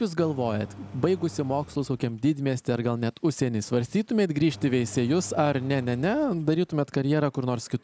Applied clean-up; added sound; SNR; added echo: none; Engine; 20 dB; none.